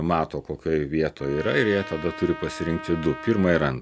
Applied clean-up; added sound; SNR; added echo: none; Trumpet; 15 dB; none.